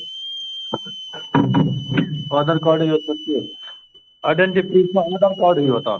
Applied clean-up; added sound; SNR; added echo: neural mask model RNNoise.